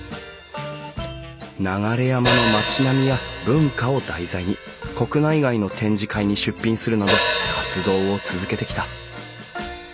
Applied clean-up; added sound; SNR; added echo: none; Hi-hat; 7 dB; none.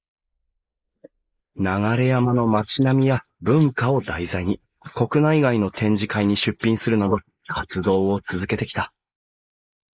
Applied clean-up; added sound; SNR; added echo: neural mask model Resemble Enhance denoiser.